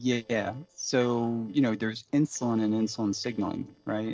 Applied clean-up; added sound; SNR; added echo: neural separator model SepFormer DNS4.